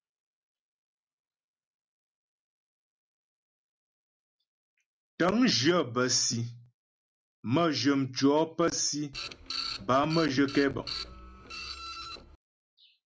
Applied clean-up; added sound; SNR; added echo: none; Printer; 9 dB; none.